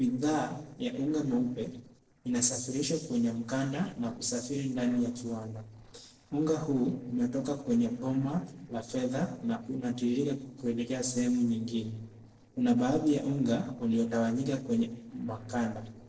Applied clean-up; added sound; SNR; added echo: neural separator model SepFormer DNS4.